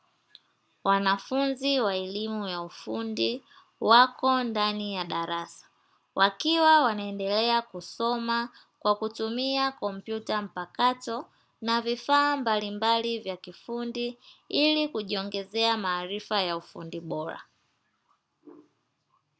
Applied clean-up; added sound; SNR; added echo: none; none; none; none.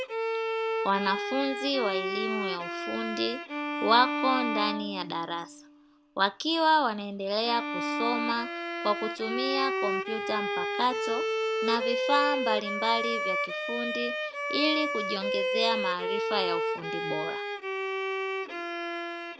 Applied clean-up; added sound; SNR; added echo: none; Bowed string instrument; 1 dB; none.